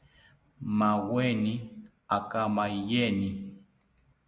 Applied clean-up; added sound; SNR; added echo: none; none; none; none.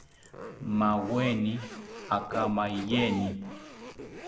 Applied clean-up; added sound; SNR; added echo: none; Zipper (clothing); 10 dB; none.